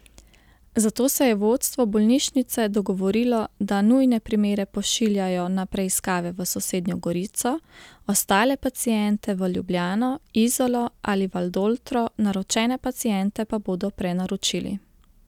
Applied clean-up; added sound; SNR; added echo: none; none; none; none.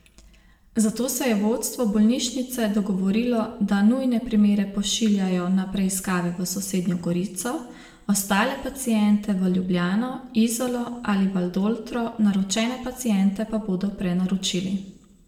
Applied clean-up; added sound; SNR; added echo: none; none; none; reverberation time 0.7 s.